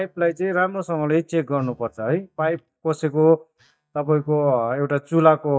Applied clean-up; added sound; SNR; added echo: neural mask model DeepFilterNet 3.